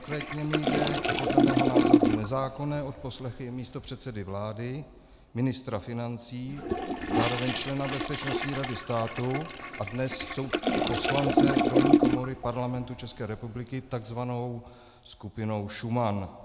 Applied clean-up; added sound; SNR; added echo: none; Toilet flush; -3 dB; none.